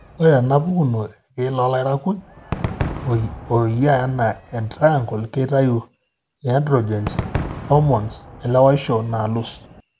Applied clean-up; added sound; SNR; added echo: none; Crowd / Cheering / Fireworks; 13 dB; none.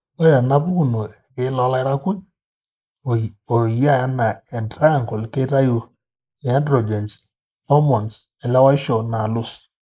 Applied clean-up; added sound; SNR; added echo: neural mask model Resemble Enhance denoiser.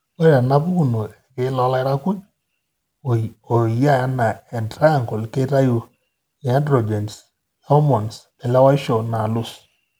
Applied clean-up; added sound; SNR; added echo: none; none; none; none.